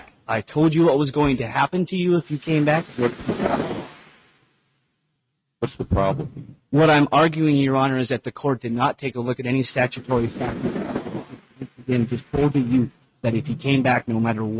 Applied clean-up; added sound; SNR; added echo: neural mask model RNNoise.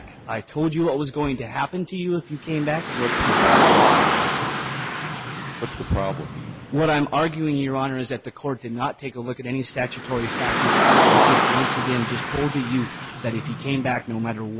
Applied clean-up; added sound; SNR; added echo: none; Car; -3 dB; none.